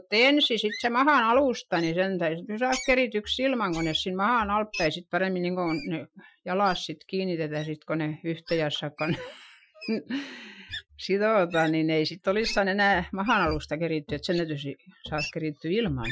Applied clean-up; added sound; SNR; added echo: classical method Wiener filter.